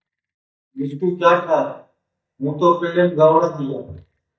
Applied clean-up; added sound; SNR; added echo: neural mask model DeepFilterNet 3.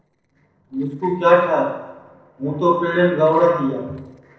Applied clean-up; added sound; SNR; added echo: neural separator model SepFormer DNS4.